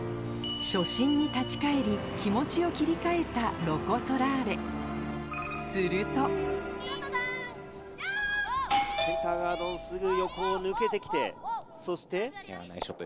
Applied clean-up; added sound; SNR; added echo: none; Doorbell; 4 dB; none.